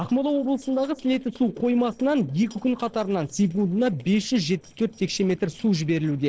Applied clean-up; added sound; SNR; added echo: neural separator model SepFormer DNS4.